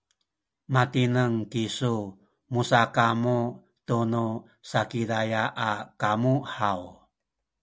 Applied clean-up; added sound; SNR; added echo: none; none; none; none.